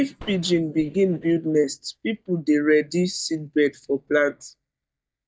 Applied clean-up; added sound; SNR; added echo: neural mask model DeepFilterNet 3.